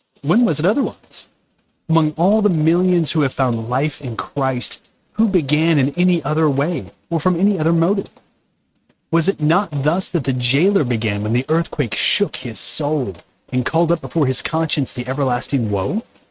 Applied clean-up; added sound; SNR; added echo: neural mask model RNNoise.